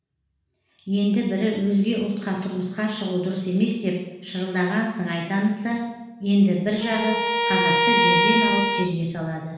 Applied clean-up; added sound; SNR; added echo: none; Bowed string instrument; -2 dB; reverberation time 1.1 s.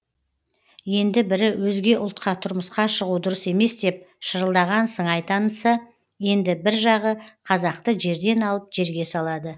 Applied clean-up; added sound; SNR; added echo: none; none; none; none.